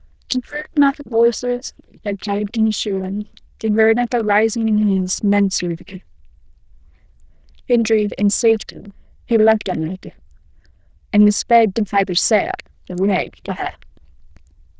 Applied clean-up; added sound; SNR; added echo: neural diffusion model UNIVERSE++.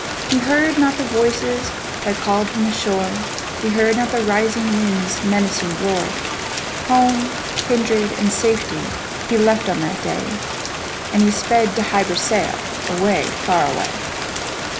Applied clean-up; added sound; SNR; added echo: none; Rain; 5 dB; none.